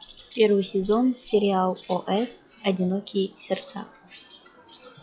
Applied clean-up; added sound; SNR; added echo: classical method log-MMSE.